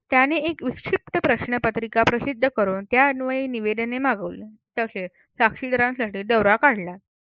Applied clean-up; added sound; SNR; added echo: neural mask model Resemble Enhance denoiser.